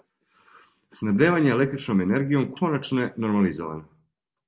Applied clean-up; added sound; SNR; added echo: none; none; none; none.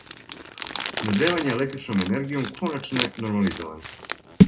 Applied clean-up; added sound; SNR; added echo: none; Crumpling, crinkling; 0 dB; reverberation time 0.2 s.